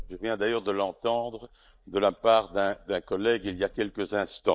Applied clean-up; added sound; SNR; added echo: neural mask model DeepFilterNet 3.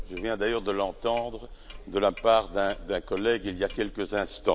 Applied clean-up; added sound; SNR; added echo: none; Clock; 14 dB; none.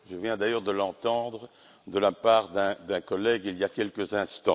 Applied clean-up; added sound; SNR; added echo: none; none; none; none.